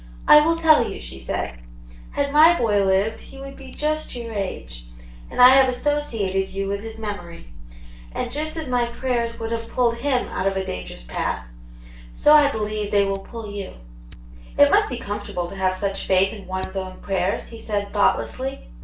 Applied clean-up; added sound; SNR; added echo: none; Fire; 17 dB; reverberation time 0.3 s.